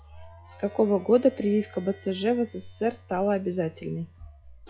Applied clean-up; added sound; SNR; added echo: classical method log-MMSE.